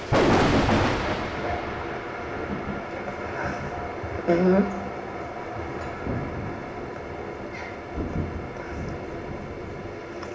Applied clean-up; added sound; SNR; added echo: none; Thunder; -1 dB; reverberation time 0.4 s.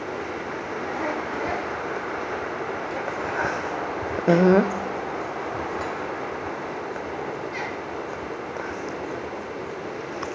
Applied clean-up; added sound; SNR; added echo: none; none; none; none.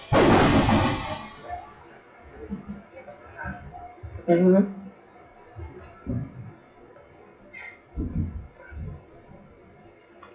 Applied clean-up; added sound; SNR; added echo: classical method WPE with log-MMSE.